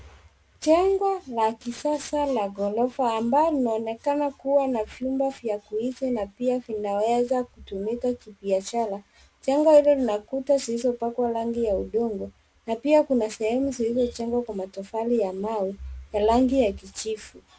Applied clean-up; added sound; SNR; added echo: none; none; none; none.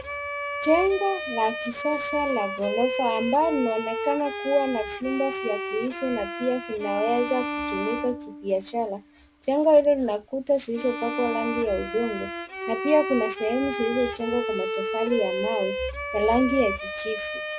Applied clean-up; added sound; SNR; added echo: none; Bowed string instrument; 6 dB; none.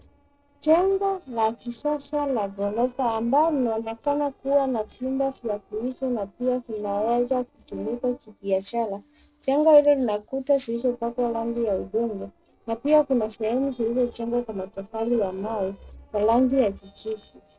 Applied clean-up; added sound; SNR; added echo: neural separator model SepFormer DNS4.